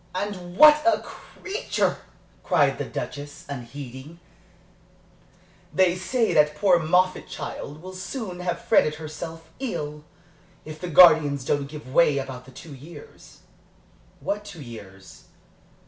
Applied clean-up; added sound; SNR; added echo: none; none; none; none.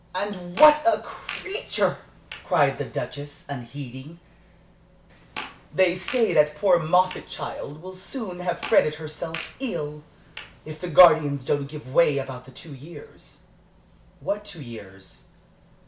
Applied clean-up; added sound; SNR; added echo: none; Fart; 15 dB; none.